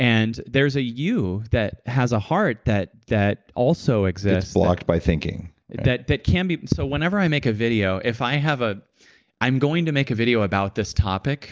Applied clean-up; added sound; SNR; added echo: none; none; none; none.